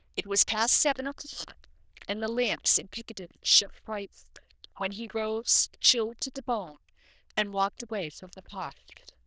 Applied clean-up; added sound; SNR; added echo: neural diffusion model UNIVERSE++.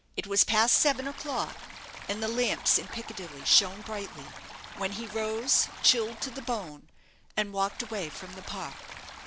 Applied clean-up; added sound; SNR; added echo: none; Stream; 14 dB; none.